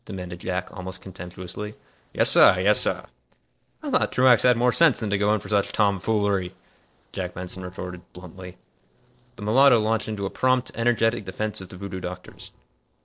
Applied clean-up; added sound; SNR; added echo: neural separator model SepFormer DNS4.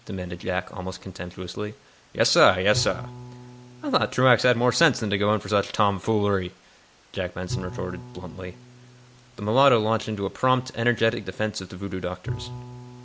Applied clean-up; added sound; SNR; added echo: none; Bowed string instrument; 16 dB; none.